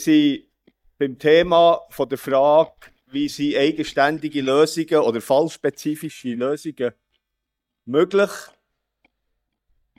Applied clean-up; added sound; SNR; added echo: neural mask model DeepFilterNet 3.